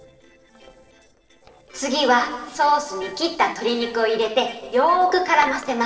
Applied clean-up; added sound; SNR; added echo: neural separator model SepFormer DNS4.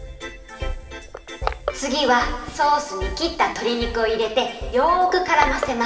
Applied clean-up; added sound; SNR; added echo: none; Crushing; 14 dB; reverberation time 2.9 s.